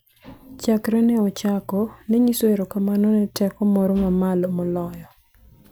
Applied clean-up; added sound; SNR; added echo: none; none; none; none.